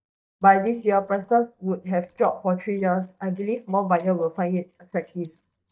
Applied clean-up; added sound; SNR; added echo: neural mask model DeepFilterNet 3.